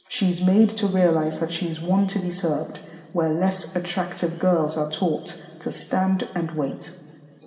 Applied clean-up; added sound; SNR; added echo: none; none; none; reverberation time 2.1 s.